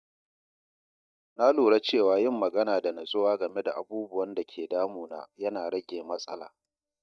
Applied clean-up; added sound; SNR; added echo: neural mask model DeepFilterNet 3.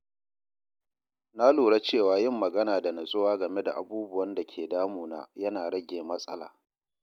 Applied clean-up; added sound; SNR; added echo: none; none; none; none.